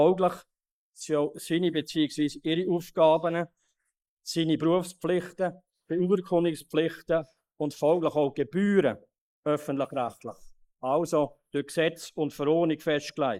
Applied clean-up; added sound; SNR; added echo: neural mask model Resemble Enhance denoiser.